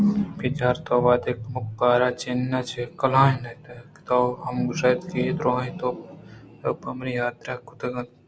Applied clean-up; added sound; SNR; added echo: none; none; none; none.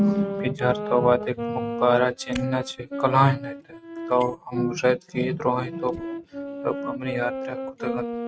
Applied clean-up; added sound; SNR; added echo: neural mask model RNNoise.